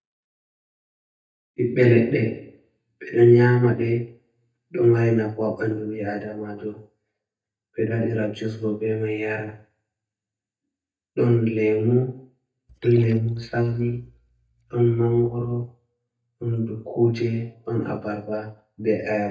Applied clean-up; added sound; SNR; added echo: neural mask model DeepFilterNet 3.